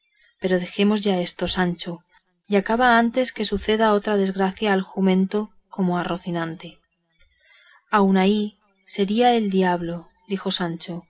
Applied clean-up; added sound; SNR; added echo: none; none; none; reverberation time 0.3 s.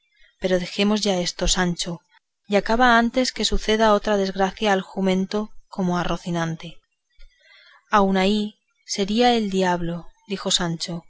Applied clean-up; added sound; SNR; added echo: none; none; none; none.